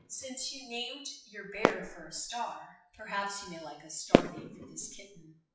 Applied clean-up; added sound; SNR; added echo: classical method WPE with log-MMSE.